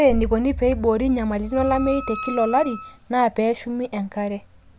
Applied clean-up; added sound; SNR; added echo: none; Wind instrument, woodwind instrument; 15 dB; none.